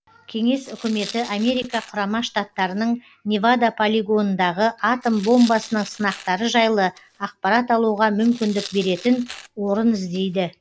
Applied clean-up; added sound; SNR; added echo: none; Tearing; 20 dB; none.